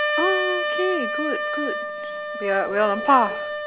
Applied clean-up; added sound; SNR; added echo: none; Wind instrument, woodwind instrument; 2 dB; none.